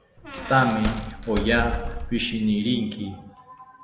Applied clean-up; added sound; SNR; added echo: none; Squeak; 6 dB; none.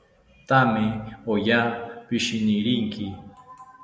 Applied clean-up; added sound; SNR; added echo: none; none; none; none.